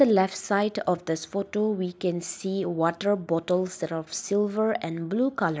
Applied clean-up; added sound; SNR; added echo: none; none; none; none.